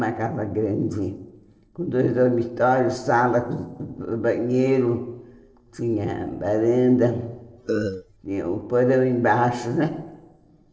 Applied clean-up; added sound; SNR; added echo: neural separator model SepFormer DNS4.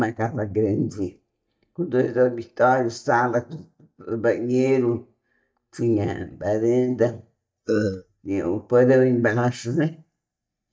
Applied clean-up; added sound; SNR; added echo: neural mask model DeepFilterNet 3.